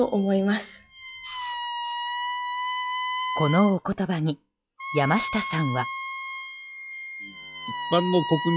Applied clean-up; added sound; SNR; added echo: classical method log-MMSE.